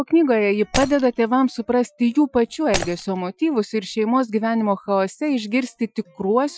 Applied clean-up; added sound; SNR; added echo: classical method Wiener filter.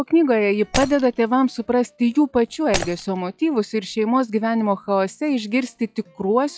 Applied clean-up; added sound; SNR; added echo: classical method log-MMSE.